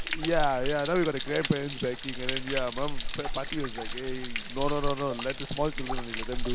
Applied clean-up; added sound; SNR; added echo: none; Stream / Trickle, dribble / Splash, splatter; -1 dB; none.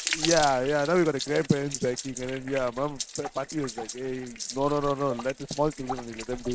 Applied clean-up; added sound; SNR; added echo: neural mask model RNNoise.